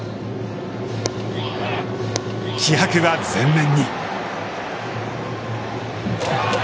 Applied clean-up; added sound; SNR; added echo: none; Wind instrument, woodwind instrument; 16 dB; none.